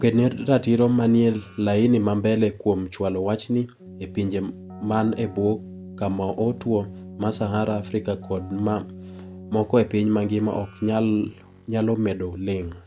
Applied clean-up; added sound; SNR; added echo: none; Keyboard (musical); 18 dB; none.